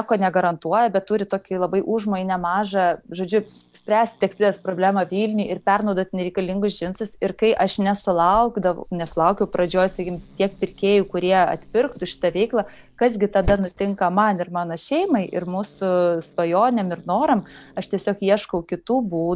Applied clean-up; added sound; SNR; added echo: neural mask model DeepFilterNet 3.